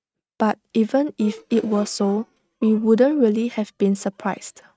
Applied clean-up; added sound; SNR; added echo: neural mask model RNNoise.